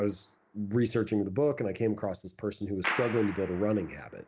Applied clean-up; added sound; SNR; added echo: none; Clapping; 12 dB; none.